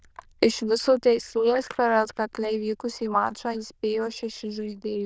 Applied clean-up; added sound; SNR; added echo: neural diffusion model UNIVERSE++.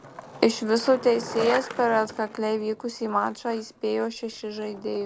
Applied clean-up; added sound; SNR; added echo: none; Skateboard; 13 dB; none.